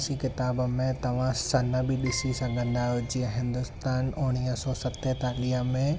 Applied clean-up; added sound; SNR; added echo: none; Keyboard (musical); 19 dB; none.